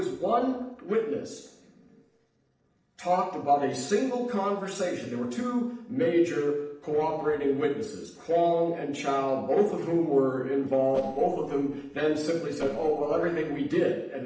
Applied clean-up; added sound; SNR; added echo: neural separator model SepFormer DNS4.